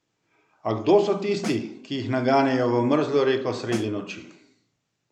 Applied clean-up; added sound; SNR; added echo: none; Snare drum; 16 dB; none.